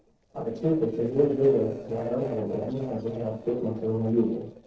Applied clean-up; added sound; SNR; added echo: neural separator model SepFormer DNS4.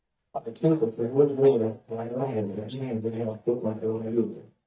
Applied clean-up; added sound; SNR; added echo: neural mask model DeepFilterNet 3.